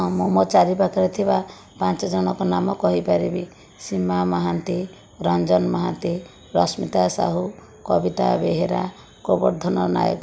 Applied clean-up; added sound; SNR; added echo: none; none; none; none.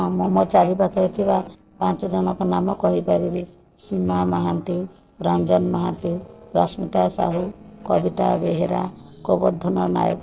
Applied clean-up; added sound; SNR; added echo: neural separator model SepFormer DNS4.